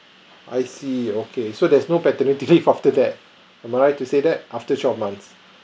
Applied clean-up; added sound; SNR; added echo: none; none; none; none.